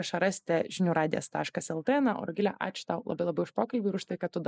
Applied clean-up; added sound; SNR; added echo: neural mask model Resemble Enhance denoiser.